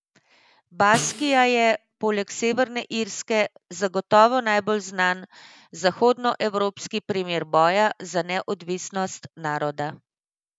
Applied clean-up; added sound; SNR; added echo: none; Snare drum; 12 dB; none.